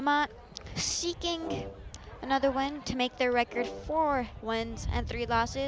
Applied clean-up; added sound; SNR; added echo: none; Brass instrument; 13 dB; none.